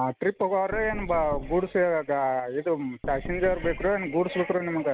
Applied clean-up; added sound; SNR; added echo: none; Knock; 12 dB; none.